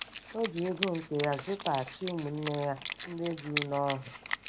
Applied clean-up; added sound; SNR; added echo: none; Wind instrument, woodwind instrument; 2 dB; none.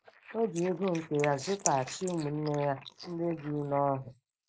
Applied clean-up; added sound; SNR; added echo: neural mask model Resemble Enhance denoiser.